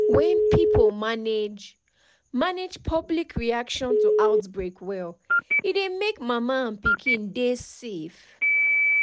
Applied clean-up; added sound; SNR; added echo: none; Telephone; -2 dB; none.